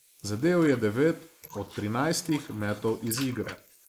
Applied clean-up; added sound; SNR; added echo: neural mask model Resemble Enhance denoiser.